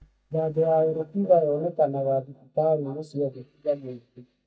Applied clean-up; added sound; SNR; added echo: neural mask model DeepFilterNet 3.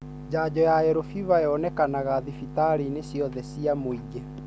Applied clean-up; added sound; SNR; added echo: none; none; none; none.